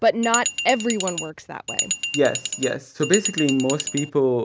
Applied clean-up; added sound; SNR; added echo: none; Glass; 4 dB; none.